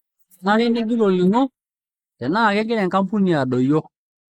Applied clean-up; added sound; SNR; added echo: neural mask model Resemble Enhance denoiser.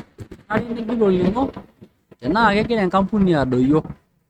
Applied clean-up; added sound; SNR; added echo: neural mask model RNNoise.